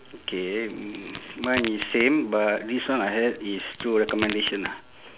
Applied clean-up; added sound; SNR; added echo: none; Crack; 12 dB; none.